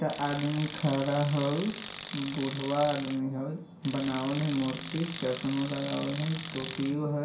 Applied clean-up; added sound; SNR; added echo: none; Tools; 7 dB; reverberation time 0.5 s.